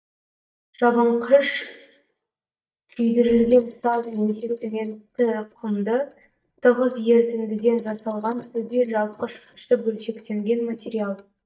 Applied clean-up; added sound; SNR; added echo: neural mask model DeepFilterNet 3.